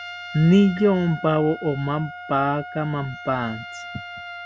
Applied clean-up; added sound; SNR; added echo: none; Trumpet; 14 dB; none.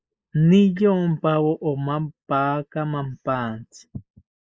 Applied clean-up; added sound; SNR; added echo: neural mask model Resemble Enhance denoiser.